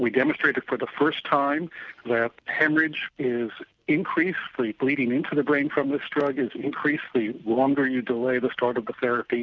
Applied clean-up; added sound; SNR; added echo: none; none; none; none.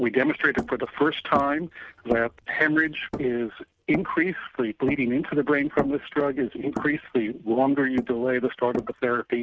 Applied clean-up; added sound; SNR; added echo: neural mask model RNNoise.